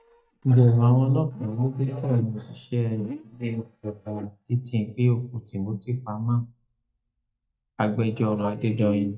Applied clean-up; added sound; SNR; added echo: neural mask model DeepFilterNet 3.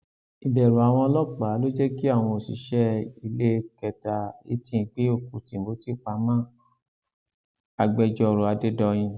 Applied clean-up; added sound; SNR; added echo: none; none; none; none.